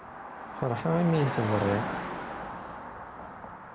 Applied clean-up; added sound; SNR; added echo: none; Car passing by; 5 dB; none.